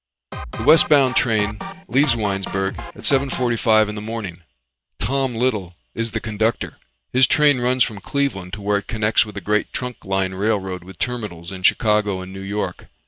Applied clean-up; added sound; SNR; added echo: none; Drum kit; 10 dB; none.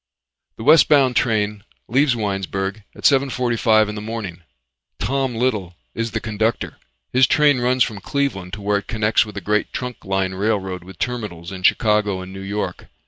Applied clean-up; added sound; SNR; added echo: none; none; none; none.